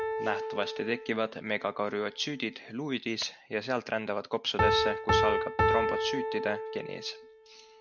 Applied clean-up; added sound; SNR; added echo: none; Piano; -1 dB; none.